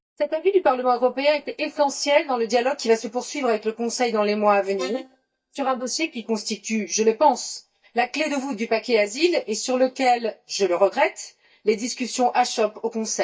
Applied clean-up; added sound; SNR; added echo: neural mask model DeepFilterNet 3.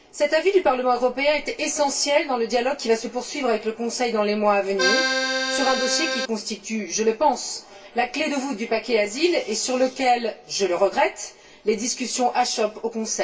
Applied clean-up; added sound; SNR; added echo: none; Accordion; 0 dB; reverberation time 0.2 s.